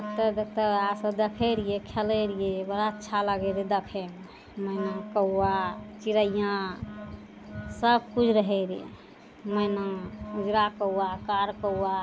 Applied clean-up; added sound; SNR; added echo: none; Wind instrument, woodwind instrument; 14 dB; none.